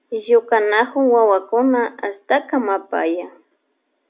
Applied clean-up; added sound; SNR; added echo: none; none; none; none.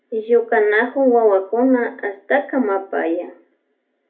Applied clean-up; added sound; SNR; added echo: none; none; none; reverberation time 0.3 s.